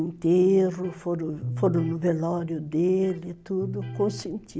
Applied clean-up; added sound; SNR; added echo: none; Electric guitar; 12 dB; none.